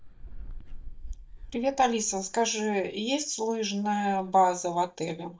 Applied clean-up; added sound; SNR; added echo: neural mask model DeepFilterNet 3.